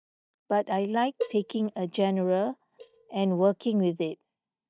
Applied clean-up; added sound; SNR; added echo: neural mask model DeepFilterNet 3.